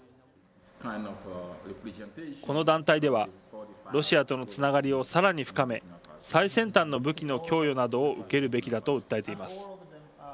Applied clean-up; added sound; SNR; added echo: none; none; none; none.